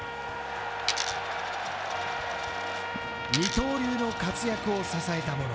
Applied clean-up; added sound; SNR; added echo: none; Coin (dropping) + Trumpet; 4 dB; none.